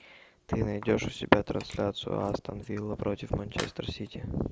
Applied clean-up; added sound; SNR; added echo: none; Tools; 17 dB; none.